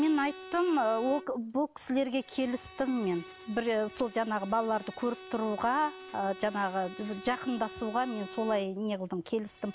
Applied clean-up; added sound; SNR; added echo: none; Bowed string instrument; 16 dB; none.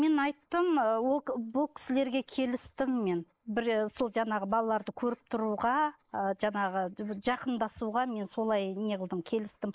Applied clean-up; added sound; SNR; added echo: neural mask model Resemble Enhance denoiser.